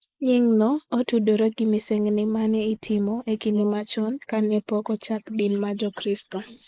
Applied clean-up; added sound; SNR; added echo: neural mask model Resemble Enhance denoiser.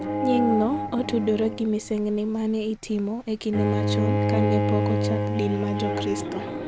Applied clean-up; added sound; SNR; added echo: none; Bowed string instrument; 0 dB; none.